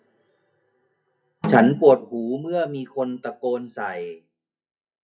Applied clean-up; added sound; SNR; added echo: classical method WPE with log-MMSE.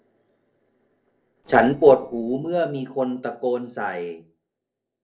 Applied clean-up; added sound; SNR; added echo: neural separator model SepFormer DNS4.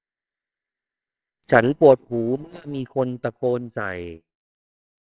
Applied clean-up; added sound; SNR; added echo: neural separator model SepFormer WHAMR!.